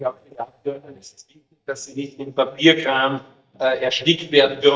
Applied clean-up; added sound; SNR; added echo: neural mask model DeepFilterNet 3.